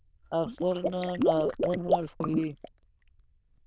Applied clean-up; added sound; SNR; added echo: neural diffusion model UNIVERSE++.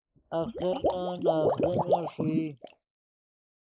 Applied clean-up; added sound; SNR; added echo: neural mask model Resemble Enhance denoiser.